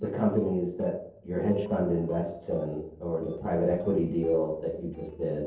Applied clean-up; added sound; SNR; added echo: neural separator model SepFormer DNS4.